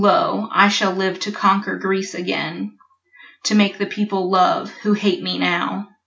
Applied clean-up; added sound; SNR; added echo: none; none; none; none.